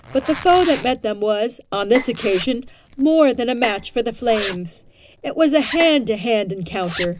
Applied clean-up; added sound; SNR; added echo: none; Bowed string instrument + Zipper (clothing); 15 dB; none.